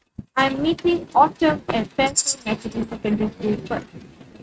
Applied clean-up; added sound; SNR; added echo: neural mask model RNNoise.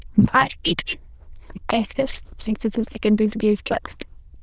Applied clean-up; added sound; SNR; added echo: neural diffusion model UNIVERSE++.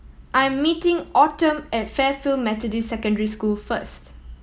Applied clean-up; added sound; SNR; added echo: none; none; none; none.